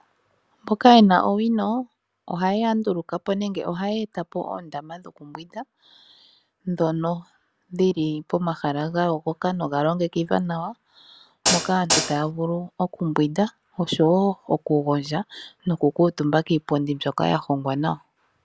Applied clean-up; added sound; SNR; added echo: none; Hi-hat; 0 dB; none.